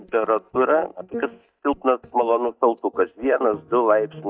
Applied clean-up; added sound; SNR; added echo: neural mask model DeepFilterNet 3.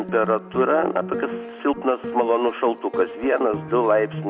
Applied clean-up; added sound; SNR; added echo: none; Piano; 10 dB; none.